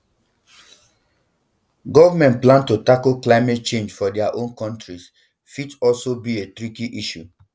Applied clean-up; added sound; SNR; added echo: none; none; none; none.